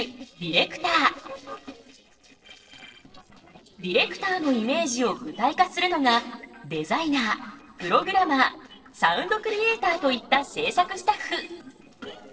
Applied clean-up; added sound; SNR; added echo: neural separator model SepFormer DNS4.